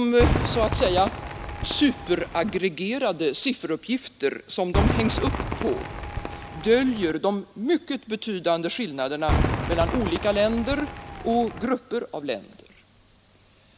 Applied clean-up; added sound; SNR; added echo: none; Cheering / Fireworks; 5 dB; none.